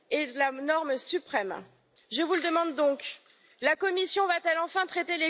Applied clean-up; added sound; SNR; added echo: none; none; none; none.